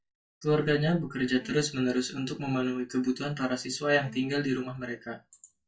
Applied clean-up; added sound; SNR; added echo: neural mask model DeepFilterNet 3.